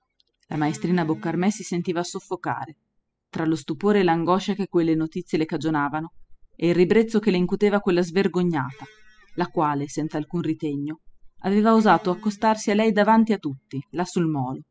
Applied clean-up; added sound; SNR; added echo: classical method spectral subtraction.